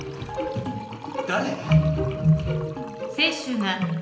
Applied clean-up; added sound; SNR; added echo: none; Liquid; 18 dB; reverberation time 0.8 s.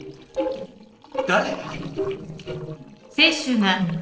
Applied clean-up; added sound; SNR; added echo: neural separator model SepFormer DNS4.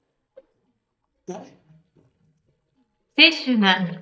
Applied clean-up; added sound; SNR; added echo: neural mask model DeepFilterNet 3.